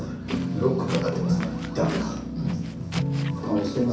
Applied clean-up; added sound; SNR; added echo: none; Walk, footsteps; 15 dB; reverberation time 0.6 s.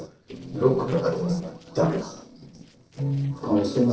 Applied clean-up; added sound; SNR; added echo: neural separator model SepFormer DNS4.